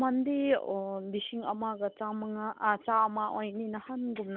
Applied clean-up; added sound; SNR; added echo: none; none; none; none.